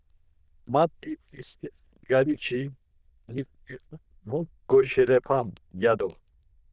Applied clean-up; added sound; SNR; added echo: neural diffusion model UNIVERSE++.